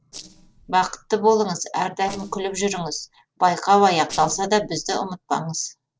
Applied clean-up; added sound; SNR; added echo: neural separator model SepFormer DNS4.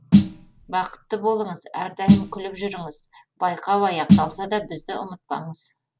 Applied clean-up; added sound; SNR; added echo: none; Snare drum; -3 dB; none.